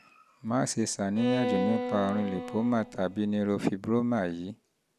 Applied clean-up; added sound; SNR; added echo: none; Bowed string instrument; 6 dB; none.